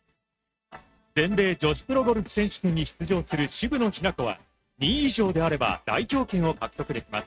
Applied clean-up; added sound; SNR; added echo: neural mask model RNNoise.